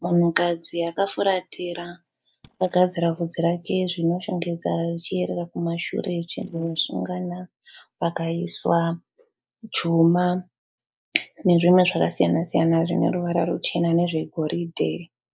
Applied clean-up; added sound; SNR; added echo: neural mask model DeepFilterNet 3.